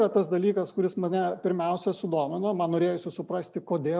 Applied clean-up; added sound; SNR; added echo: none; none; none; none.